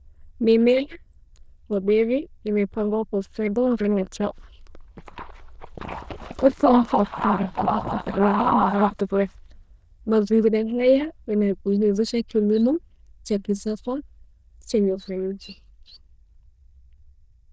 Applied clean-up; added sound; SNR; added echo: neural diffusion model UNIVERSE++.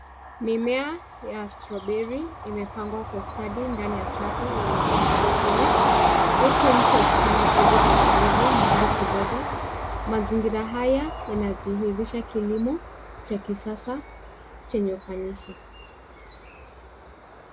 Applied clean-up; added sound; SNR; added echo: none; Train / Bird vocalization, bird call, bird song; -5 dB; none.